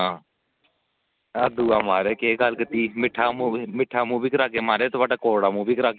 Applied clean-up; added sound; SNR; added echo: none; none; none; none.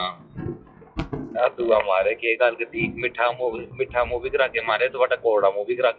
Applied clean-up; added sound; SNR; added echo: classical method WPE with log-MMSE.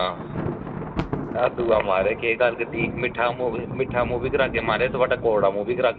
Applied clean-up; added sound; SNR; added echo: none; Thunder; 8 dB; reverberation time 0.9 s.